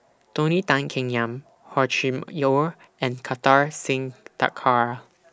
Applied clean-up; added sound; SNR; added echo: none; none; none; none.